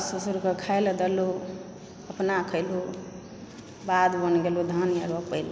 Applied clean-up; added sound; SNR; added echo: none; none; none; none.